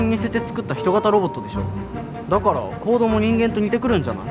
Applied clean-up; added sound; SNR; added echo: none; none; none; none.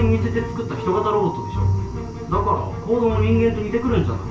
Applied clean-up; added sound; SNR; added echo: none; none; none; reverberation time 0.2 s.